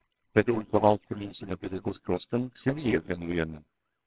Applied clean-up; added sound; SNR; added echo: neural separator model SepFormer WHAMR!.